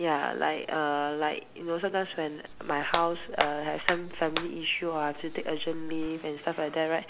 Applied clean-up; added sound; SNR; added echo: none; Hands; 5 dB; none.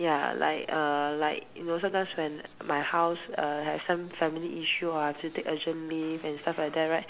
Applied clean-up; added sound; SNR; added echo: none; none; none; none.